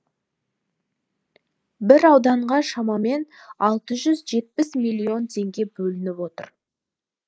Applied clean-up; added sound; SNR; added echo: neural mask model Resemble Enhance denoiser.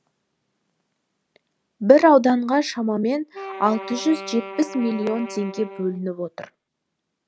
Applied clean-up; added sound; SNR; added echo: none; Wind instrument, woodwind instrument; 14 dB; none.